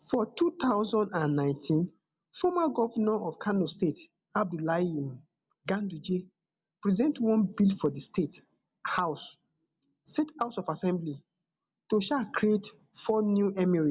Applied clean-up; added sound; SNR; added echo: none; none; none; none.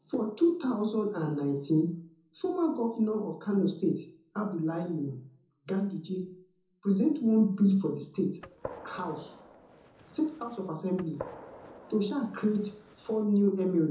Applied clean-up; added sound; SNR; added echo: none; Gunshot, gunfire; 17 dB; reverberation time 0.5 s.